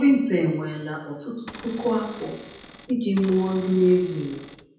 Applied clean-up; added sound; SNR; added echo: none; Cupboard open or close / Door; 18 dB; reverberation time 0.9 s.